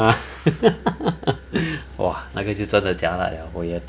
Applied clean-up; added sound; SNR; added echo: none; none; none; none.